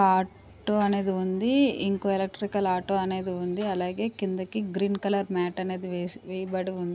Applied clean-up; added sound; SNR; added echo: none; none; none; none.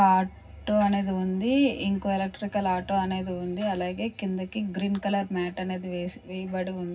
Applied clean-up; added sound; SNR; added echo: none; none; none; reverberation time 0.4 s.